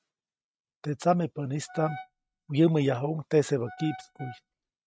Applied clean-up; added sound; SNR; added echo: neural mask model RNNoise.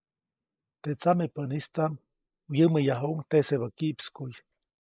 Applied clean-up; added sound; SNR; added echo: neural mask model Resemble Enhance denoiser.